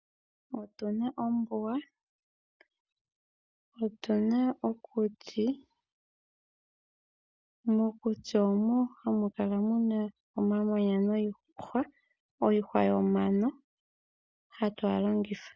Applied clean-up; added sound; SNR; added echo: none; none; none; none.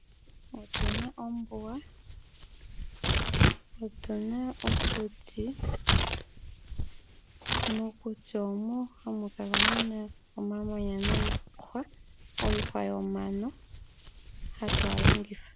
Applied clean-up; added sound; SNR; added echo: none; Tearing; -5 dB; none.